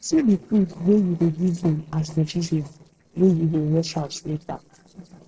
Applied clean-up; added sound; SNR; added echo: neural separator model SepFormer DNS4.